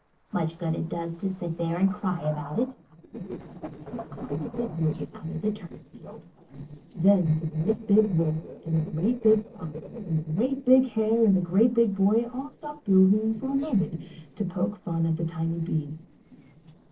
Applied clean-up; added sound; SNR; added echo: neural separator model SepFormer DNS4.